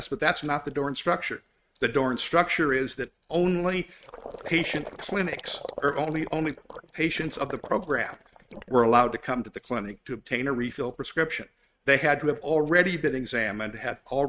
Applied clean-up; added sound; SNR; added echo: neural mask model RNNoise.